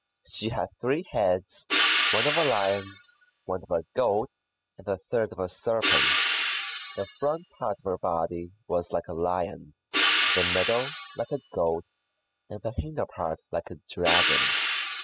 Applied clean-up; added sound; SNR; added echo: classical method spectral subtraction.